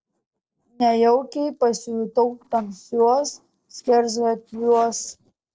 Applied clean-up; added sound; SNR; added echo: neural separator model SepFormer DNS4.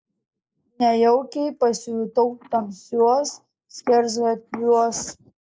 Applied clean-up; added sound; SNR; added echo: neural mask model Resemble Enhance denoiser.